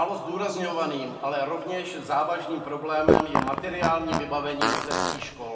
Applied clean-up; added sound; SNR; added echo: none; Fart; -2 dB; reverberation time 2.1 s.